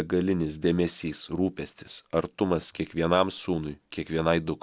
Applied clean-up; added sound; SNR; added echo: none; none; none; none.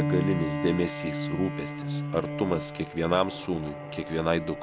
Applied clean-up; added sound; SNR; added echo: none; Bowed string instrument; 4 dB; none.